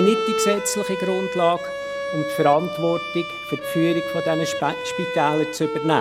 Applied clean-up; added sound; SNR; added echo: none; Bowed string instrument; 4 dB; none.